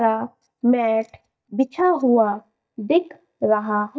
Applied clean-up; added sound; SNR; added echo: neural mask model DeepFilterNet 3.